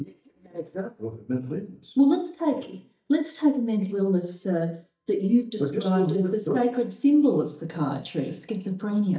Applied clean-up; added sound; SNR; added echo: neural mask model DeepFilterNet 3.